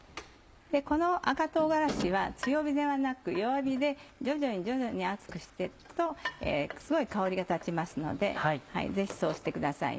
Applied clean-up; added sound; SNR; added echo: none; none; none; none.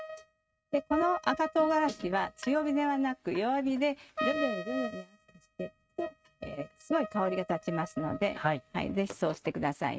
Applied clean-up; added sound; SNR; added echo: neural mask model RNNoise.